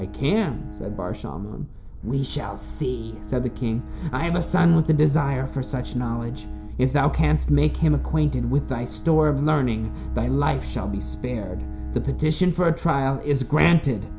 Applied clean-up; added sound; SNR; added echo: none; Bowed string instrument; 19 dB; none.